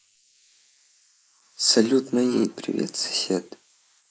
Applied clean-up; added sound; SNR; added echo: neural mask model Resemble Enhance denoiser.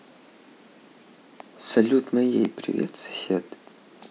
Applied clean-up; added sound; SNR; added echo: none; none; none; none.